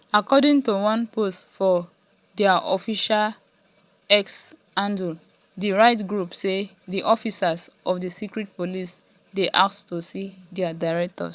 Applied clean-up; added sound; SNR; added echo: none; none; none; none.